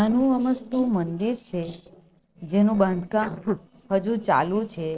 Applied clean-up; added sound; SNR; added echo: neural separator model SepFormer DNS4.